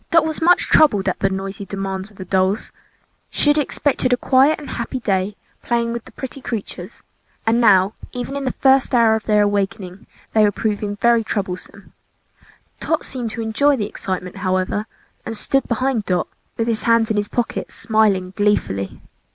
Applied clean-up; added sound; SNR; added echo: none; none; none; none.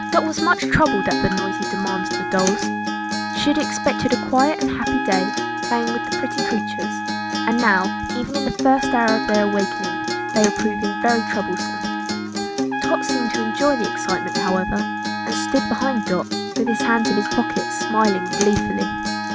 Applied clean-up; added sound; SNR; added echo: none; Trumpet + Acoustic guitar; 1 dB; none.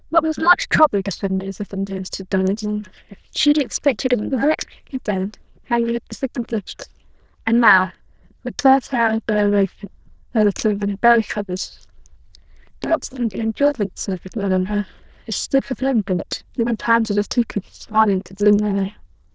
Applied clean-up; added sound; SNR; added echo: neural diffusion model UNIVERSE++.